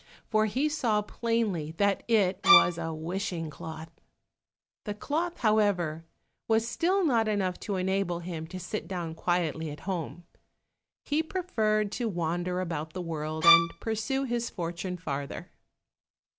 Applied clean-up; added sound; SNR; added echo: none; Bowed string instrument; -4 dB; none.